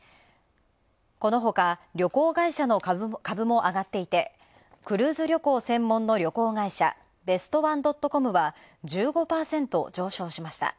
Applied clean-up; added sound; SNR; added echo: none; none; none; none.